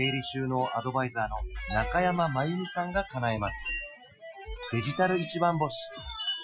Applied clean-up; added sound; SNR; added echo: classical method Wiener filter.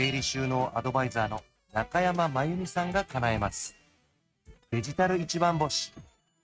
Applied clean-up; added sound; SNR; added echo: neural mask model RNNoise.